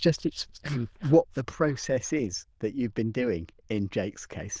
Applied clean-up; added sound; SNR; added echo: neural diffusion model UNIVERSE++.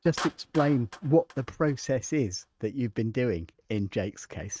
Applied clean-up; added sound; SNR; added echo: neural mask model RNNoise.